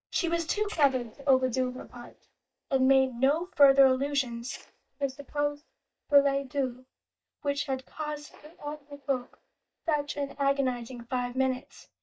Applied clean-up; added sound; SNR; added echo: neural mask model DeepFilterNet 3.